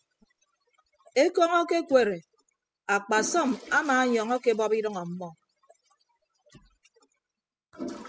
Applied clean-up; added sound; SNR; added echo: classical method spectral subtraction.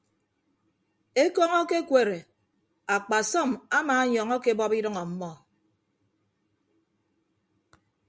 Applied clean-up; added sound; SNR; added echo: none; none; none; none.